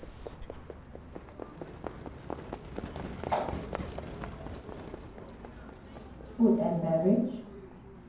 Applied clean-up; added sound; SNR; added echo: none; Livestock, farm animals, working animals; 8 dB; reverberation time 0.9 s.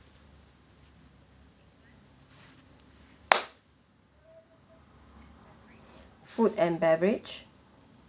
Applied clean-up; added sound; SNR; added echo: none; none; none; none.